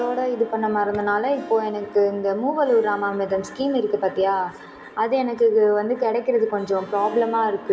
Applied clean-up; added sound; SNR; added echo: none; Harp; 18 dB; reverberation time 1.0 s.